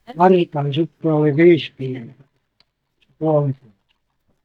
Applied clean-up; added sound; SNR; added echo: neural mask model DeepFilterNet 3.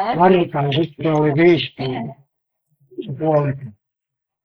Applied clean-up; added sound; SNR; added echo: neural mask model Resemble Enhance denoiser.